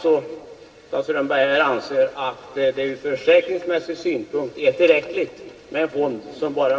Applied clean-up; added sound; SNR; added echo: none; Bird; 19 dB; reverberation time 2.9 s.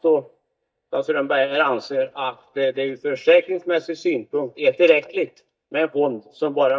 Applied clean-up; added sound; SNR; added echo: neural mask model DeepFilterNet 3.